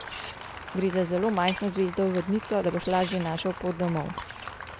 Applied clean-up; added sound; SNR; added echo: none; Applause + Liquid; 10 dB; none.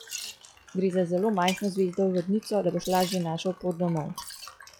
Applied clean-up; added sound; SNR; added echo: classical method log-MMSE.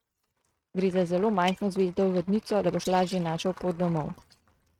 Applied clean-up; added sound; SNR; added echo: neural mask model RNNoise.